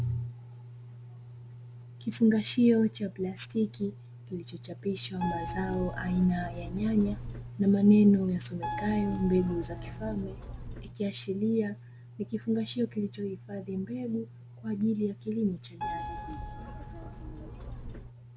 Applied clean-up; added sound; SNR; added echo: none; Keyboard (musical); 9 dB; none.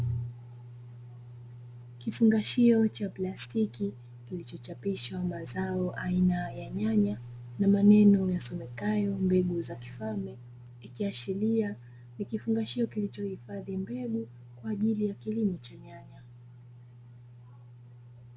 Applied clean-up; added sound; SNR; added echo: none; none; none; none.